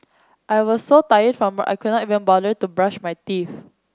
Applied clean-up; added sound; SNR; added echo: none; none; none; none.